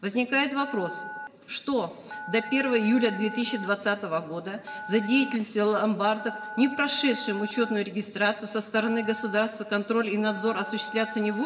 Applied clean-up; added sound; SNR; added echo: none; Telephone; 13 dB; reverberation time 2.3 s.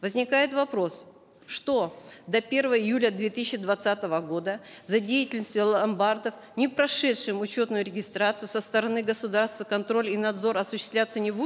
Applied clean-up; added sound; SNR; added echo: none; none; none; none.